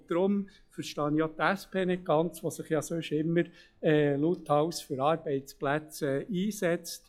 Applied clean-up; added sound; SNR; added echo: classical method log-MMSE.